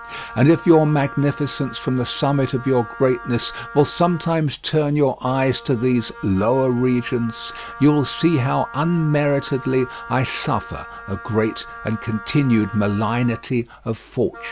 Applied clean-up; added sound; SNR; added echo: none; Wind instrument, woodwind instrument; 17 dB; none.